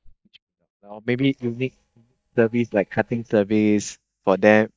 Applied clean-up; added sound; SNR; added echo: neural mask model DeepFilterNet 3.